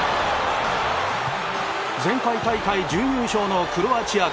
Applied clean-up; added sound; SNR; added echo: none; none; none; none.